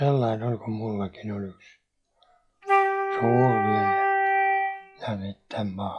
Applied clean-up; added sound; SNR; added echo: classical method log-MMSE.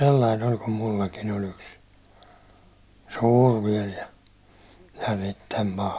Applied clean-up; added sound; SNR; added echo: none; none; none; none.